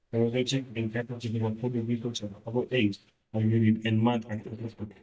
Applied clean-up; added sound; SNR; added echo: neural mask model DeepFilterNet 3.